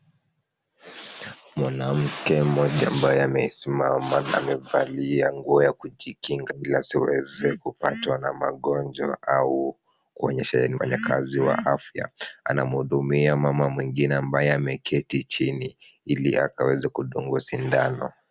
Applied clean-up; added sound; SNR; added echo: none; none; none; none.